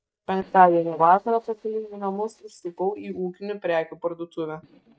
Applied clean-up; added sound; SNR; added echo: neural mask model DeepFilterNet 3.